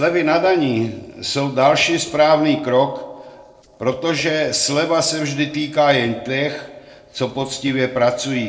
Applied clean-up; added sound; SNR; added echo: neural separator model SepFormer DNS4.